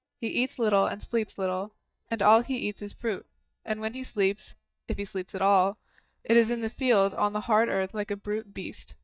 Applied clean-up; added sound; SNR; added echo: neural mask model DeepFilterNet 3.